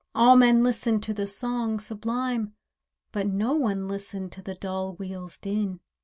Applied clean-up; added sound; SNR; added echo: none; none; none; none.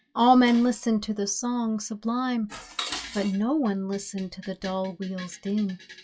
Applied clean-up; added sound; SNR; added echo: classical method log-MMSE.